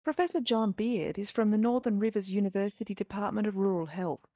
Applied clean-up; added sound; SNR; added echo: neural mask model DeepFilterNet 3.